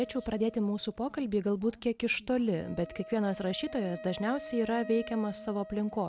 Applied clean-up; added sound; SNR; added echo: none; Wind instrument, woodwind instrument; 16 dB; none.